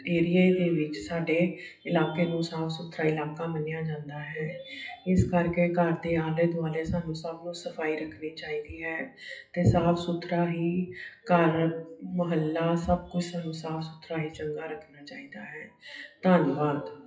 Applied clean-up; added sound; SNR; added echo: classical method WPE with log-MMSE.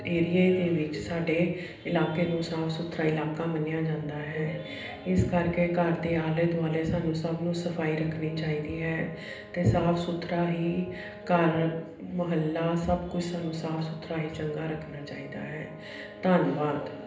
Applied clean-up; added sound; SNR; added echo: none; Brass instrument; 19 dB; reverberation time 0.8 s.